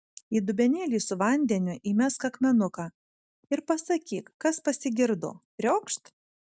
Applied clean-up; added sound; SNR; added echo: none; none; none; none.